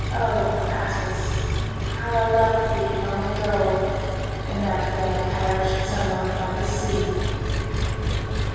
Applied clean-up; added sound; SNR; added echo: none; Engine; 0 dB; reverberation time 2.2 s.